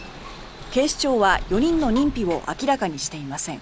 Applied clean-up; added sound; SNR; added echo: none; none; none; none.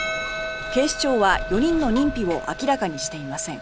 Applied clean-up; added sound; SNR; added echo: none; Percussion; 9 dB; none.